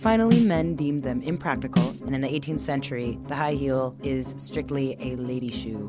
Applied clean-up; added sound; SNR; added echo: none; Snare drum; 3 dB; none.